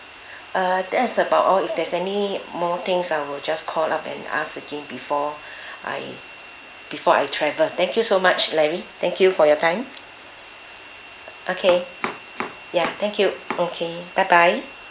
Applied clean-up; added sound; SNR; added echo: none; Domestic sounds, home sounds; 10 dB; none.